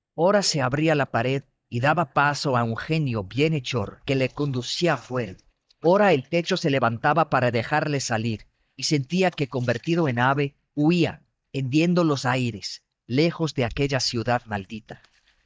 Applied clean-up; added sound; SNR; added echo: neural mask model DeepFilterNet 3.